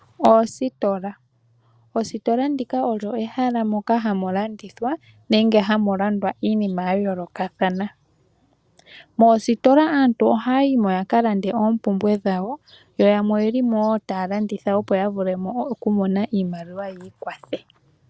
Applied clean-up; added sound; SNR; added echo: none; none; none; none.